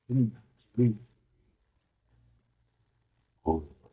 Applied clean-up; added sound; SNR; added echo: neural mask model DeepFilterNet 3.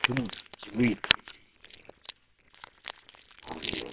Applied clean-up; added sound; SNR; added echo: neural separator model SepFormer WHAMR!.